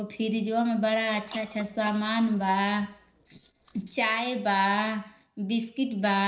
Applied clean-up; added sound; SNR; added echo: neural separator model SepFormer DNS4.